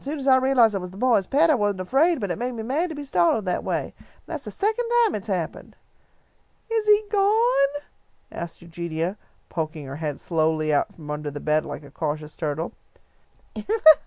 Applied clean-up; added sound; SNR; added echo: none; none; none; none.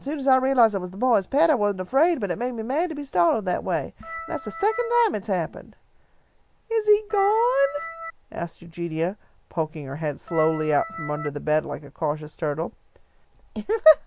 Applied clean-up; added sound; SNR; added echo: none; Organ; 11 dB; none.